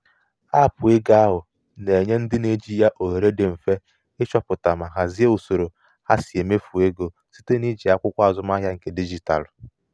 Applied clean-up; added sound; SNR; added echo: none; none; none; none.